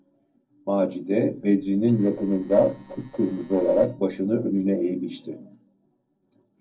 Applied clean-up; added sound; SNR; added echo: neural separator model SepFormer DNS4.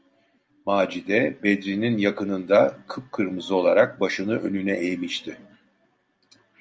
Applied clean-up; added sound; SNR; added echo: none; none; none; none.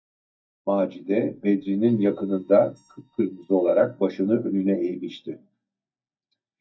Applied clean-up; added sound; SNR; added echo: neural mask model DeepFilterNet 3.